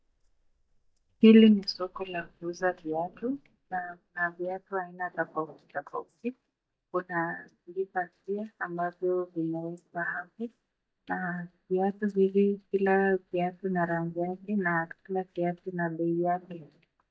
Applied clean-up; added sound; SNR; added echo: neural mask model DeepFilterNet 3.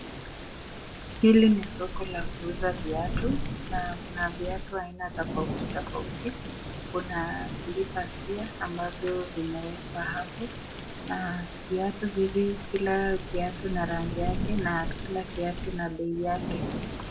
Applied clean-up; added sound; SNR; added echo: none; Thunder / Rain; 5 dB; reverberation time 0.4 s.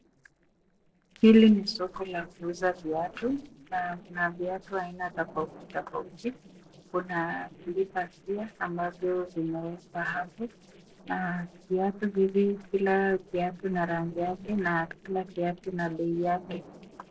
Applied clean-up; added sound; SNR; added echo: neural separator model SepFormer DNS4.